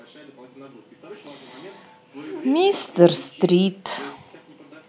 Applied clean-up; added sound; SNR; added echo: none; none; none; none.